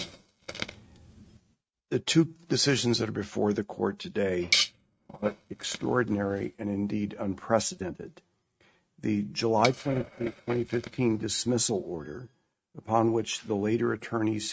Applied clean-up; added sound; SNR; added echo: neural mask model RNNoise.